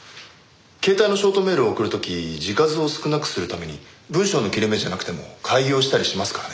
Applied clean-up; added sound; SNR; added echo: none; none; none; none.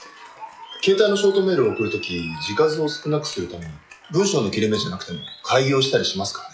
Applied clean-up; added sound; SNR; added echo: classical method log-MMSE.